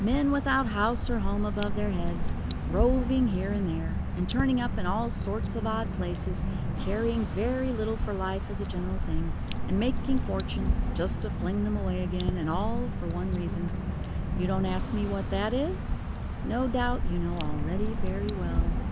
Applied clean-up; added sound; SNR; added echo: none; Drip / Water; -1 dB; none.